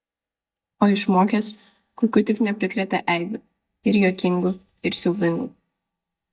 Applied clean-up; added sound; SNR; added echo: neural mask model DeepFilterNet 3.